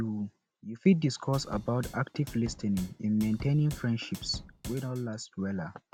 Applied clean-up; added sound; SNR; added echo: none; Drum / Drum kit; 14 dB; none.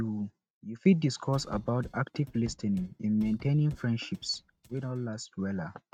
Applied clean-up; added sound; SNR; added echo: neural mask model RNNoise.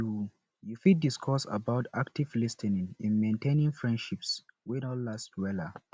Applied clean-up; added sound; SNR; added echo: none; none; none; none.